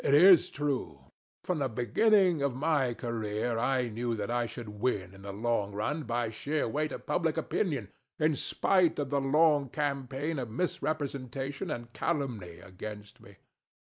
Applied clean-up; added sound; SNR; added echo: none; none; none; none.